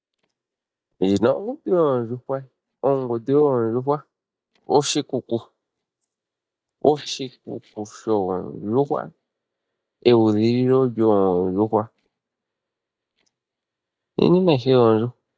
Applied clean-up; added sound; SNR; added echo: neural mask model DeepFilterNet 3.